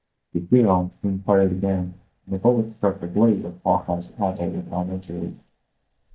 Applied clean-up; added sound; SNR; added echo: neural mask model DeepFilterNet 3.